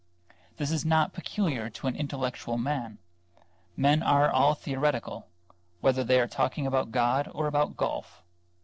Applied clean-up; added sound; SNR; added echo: neural separator model SepFormer DNS4.